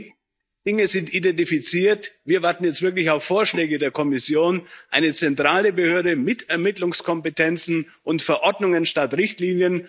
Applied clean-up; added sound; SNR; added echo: neural mask model DeepFilterNet 3.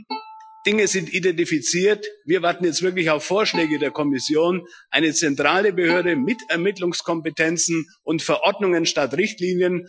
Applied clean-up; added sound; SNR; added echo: classical method Wiener filter.